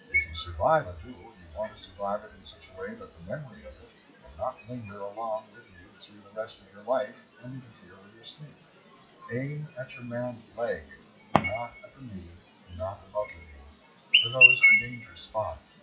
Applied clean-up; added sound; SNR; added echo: classical method WPE with log-MMSE.